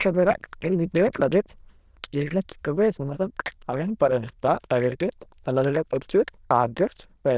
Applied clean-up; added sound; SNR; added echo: neural diffusion model UNIVERSE++.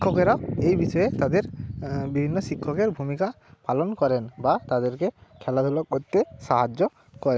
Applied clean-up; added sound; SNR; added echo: none; none; none; none.